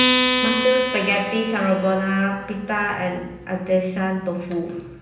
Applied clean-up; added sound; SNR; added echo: none; Acoustic guitar; 3 dB; reverberation time 0.9 s.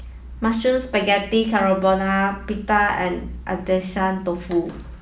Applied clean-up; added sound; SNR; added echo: none; none; none; none.